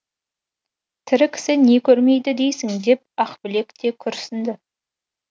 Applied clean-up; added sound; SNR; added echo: none; none; none; none.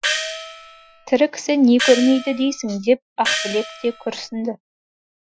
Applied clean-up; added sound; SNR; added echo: classical method Wiener filter.